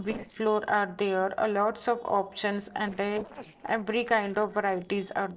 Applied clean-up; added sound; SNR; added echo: neural separator model SepFormer DNS4.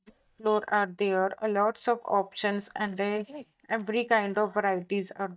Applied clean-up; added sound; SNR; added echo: neural mask model DeepFilterNet 3.